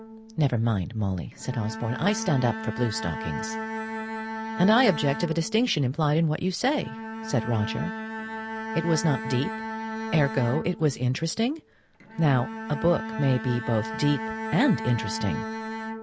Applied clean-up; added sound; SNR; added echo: none; Bowed string instrument; 8 dB; none.